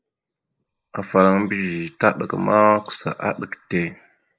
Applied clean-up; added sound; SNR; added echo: neural mask model Resemble Enhance denoiser.